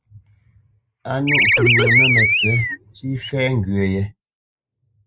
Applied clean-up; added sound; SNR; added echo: neural mask model Resemble Enhance denoiser.